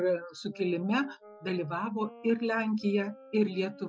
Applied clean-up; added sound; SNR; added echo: classical method Wiener filter.